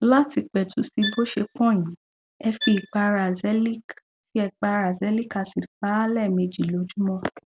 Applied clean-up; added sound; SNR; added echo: none; Bowed string instrument; 11 dB; none.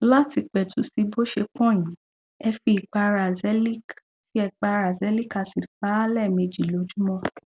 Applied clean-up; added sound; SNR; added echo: none; none; none; none.